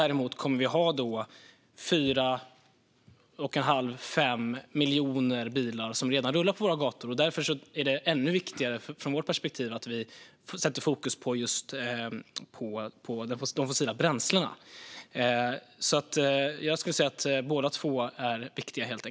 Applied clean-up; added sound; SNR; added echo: none; none; none; none.